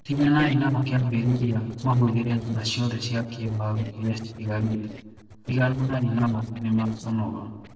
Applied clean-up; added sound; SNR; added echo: neural separator model SepFormer DNS4.